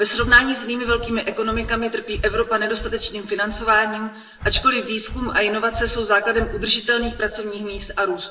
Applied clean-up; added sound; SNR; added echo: none; Breathing; 12 dB; reverberation time 1.0 s.